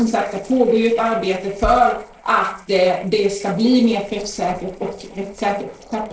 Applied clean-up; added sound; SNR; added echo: neural separator model SepFormer DNS4.